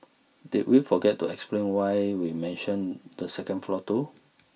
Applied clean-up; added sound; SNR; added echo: none; none; none; reverberation time 0.2 s.